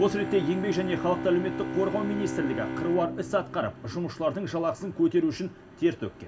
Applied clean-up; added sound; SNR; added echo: none; Bowed string instrument; 8 dB; reverberation time 0.2 s.